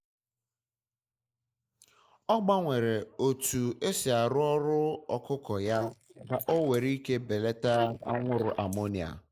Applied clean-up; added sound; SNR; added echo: neural mask model Resemble Enhance denoiser.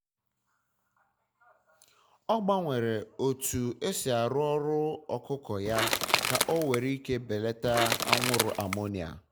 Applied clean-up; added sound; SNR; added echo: none; Crushing / Wood; -1 dB; none.